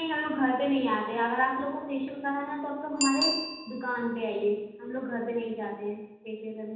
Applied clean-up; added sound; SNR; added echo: none; Bicycle bell; 9 dB; reverberation time 0.9 s.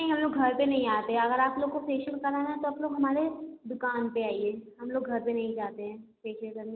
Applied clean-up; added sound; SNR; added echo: none; none; none; none.